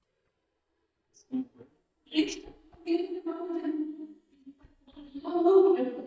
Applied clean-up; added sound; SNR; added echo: neural mask model DeepFilterNet 3.